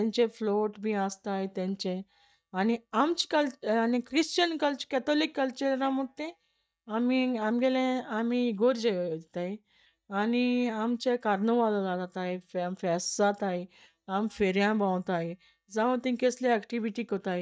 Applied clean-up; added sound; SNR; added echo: neural mask model DeepFilterNet 3.